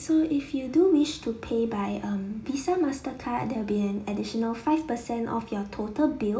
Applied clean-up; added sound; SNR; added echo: none; none; none; reverberation time 0.4 s.